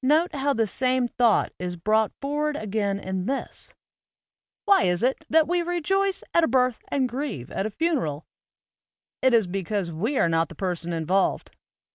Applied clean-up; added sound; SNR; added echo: none; none; none; none.